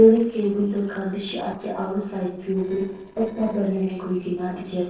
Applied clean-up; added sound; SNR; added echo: neural separator model SepFormer DNS4.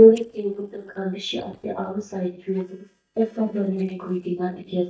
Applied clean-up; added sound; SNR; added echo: neural mask model DeepFilterNet 3.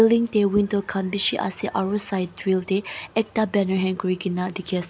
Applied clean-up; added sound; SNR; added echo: none; none; none; none.